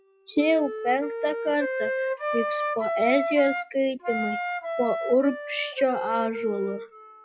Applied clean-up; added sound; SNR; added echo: classical method log-MMSE.